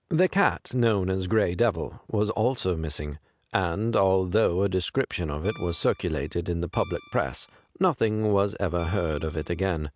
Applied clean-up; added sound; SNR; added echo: none; Guitar; 20 dB; none.